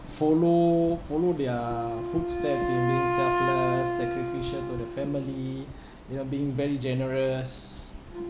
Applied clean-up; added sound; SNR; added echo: none; Wind instrument, woodwind instrument; 4 dB; none.